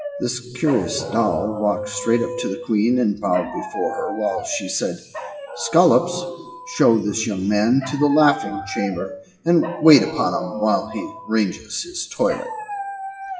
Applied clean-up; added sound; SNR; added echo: classical method WPE with log-MMSE.